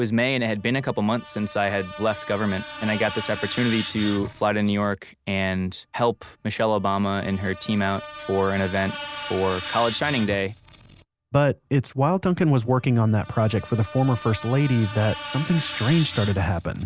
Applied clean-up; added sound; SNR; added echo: none; Screech; 12 dB; none.